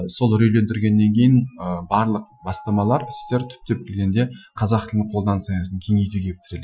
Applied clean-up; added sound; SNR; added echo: classical method Wiener filter.